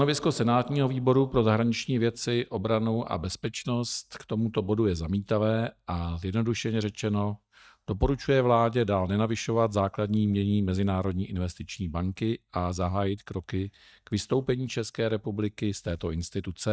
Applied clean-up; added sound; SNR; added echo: neural mask model DeepFilterNet 3.